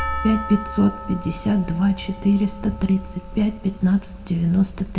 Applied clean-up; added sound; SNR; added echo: none; Percussion; 14 dB; reverberation time 1.3 s.